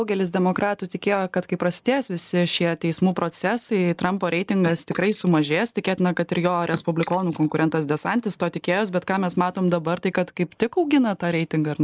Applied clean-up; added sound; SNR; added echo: neural mask model Resemble Enhance denoiser.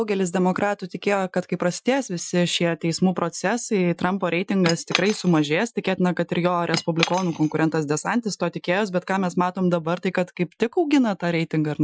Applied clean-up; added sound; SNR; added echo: classical method Wiener filter.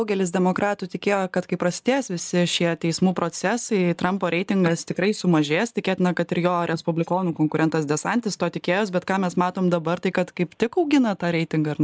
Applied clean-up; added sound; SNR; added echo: neural mask model DeepFilterNet 3.